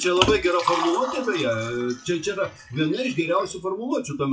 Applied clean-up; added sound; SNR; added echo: classical method WPE with log-MMSE.